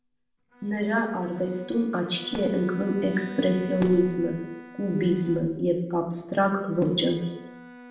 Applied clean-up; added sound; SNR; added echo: none; Bowed string instrument; 19 dB; reverberation time 0.8 s.